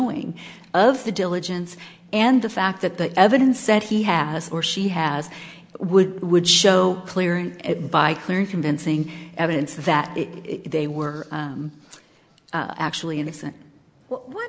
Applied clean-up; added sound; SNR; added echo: none; none; none; none.